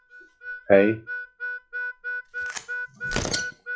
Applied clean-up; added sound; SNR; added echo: classical method log-MMSE.